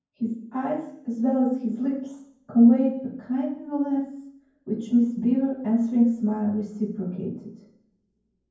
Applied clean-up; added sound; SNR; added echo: none; none; none; reverberation time 0.9 s.